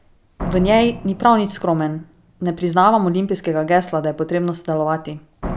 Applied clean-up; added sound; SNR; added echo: none; Slam; 15 dB; none.